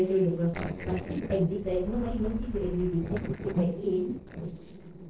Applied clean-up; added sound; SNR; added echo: neural separator model SepFormer DNS4.